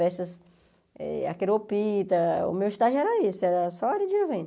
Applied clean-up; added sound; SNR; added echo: none; none; none; none.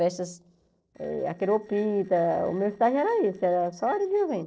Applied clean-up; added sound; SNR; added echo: neural separator model SepFormer DNS4.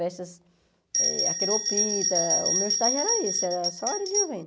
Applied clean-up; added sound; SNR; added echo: none; Bell; -4 dB; none.